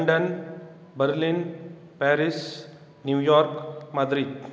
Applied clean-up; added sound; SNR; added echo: none; none; none; none.